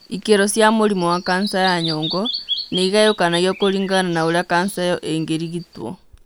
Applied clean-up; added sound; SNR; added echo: none; Bird vocalization, bird call, bird song; 12 dB; none.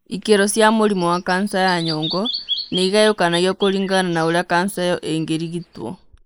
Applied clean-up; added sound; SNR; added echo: neural mask model Resemble Enhance denoiser.